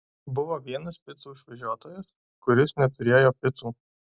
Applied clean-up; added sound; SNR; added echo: none; none; none; none.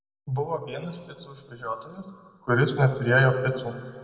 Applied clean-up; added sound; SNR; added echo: none; none; none; reverberation time 2.0 s.